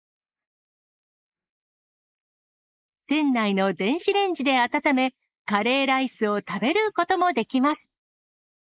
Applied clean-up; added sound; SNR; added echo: neural mask model Resemble Enhance denoiser.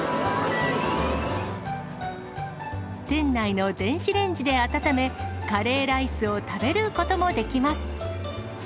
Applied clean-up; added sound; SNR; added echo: none; Accelerating, revving, vroom / Truck; 19 dB; none.